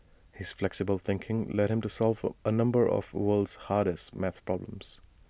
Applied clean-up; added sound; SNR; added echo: none; none; none; none.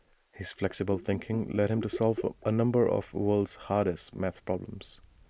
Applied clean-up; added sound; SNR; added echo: neural mask model Resemble Enhance denoiser.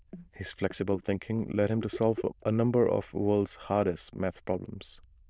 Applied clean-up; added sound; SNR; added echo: neural diffusion model UNIVERSE++.